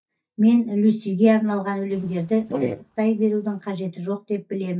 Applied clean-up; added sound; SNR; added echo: neural mask model DeepFilterNet 3.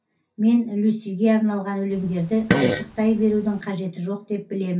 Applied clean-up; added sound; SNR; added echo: none; Fart; 3 dB; reverberation time 0.3 s.